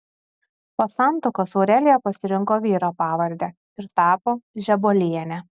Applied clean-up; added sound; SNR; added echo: none; none; none; none.